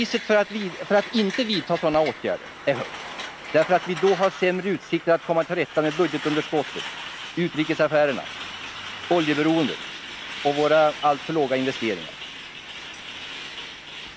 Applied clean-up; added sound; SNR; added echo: none; Truck; 11 dB; none.